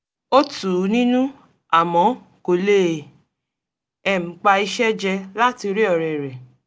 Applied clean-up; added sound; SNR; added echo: none; none; none; none.